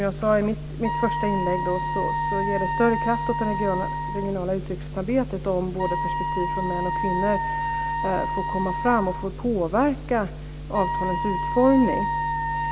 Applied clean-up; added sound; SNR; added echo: none; Wind instrument, woodwind instrument; 4 dB; none.